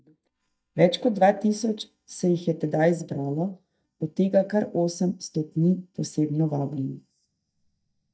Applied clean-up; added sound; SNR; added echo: neural mask model DeepFilterNet 3.